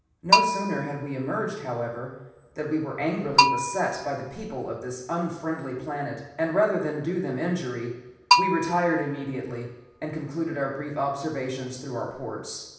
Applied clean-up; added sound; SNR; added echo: none; Bell; -1 dB; reverberation time 0.9 s.